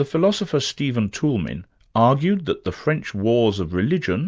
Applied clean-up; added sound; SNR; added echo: none; none; none; none.